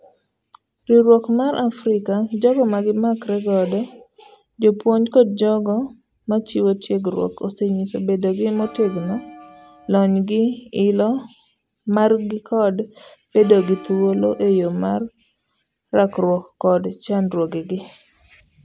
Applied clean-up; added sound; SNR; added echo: none; Bell; 19 dB; none.